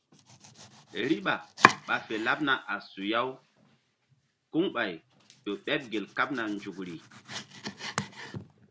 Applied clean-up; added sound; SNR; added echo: none; Domestic sounds, home sounds; 2 dB; none.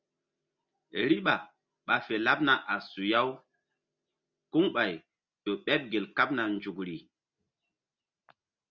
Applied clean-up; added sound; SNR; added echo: none; none; none; none.